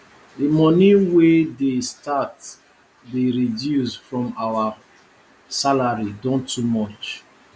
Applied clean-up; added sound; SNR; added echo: none; none; none; none.